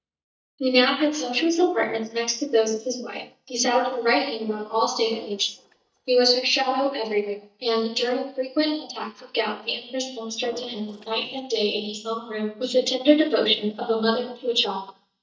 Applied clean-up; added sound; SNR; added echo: neural mask model DeepFilterNet 3.